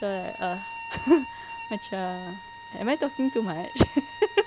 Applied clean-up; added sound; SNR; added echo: none; Bowed string instrument; 12 dB; none.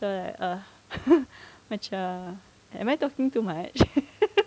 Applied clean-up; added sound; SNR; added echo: none; none; none; none.